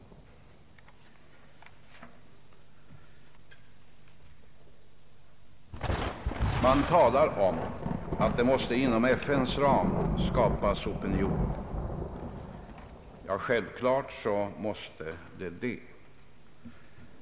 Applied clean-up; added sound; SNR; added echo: none; Thunder; 4 dB; none.